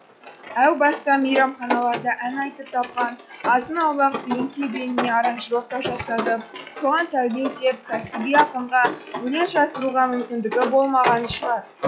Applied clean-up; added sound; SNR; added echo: classical method log-MMSE.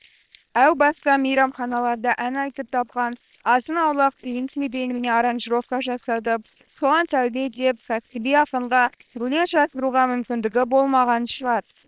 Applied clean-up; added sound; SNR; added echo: neural separator model SepFormer WHAM!.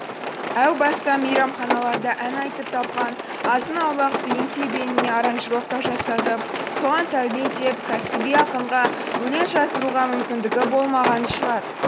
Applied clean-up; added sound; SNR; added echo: none; Rain; 3 dB; none.